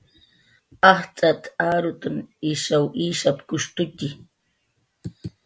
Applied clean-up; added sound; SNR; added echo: none; none; none; none.